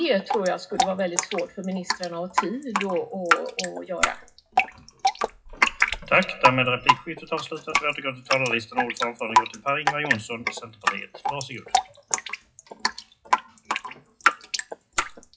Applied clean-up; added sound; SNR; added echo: classical method WPE with log-MMSE.